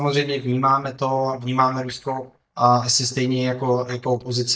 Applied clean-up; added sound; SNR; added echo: neural mask model DeepFilterNet 3.